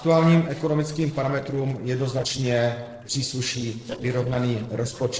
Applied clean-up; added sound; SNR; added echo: neural separator model SepFormer DNS4.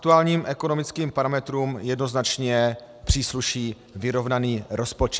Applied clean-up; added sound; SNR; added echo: none; none; none; none.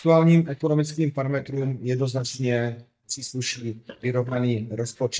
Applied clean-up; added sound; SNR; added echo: neural mask model DeepFilterNet 3.